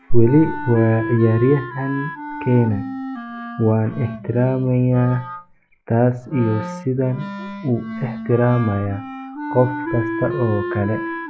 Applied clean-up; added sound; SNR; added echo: classical method log-MMSE.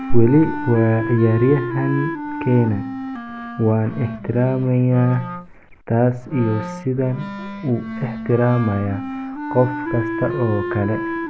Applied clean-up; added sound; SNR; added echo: none; Wind instrument, woodwind instrument; 9 dB; none.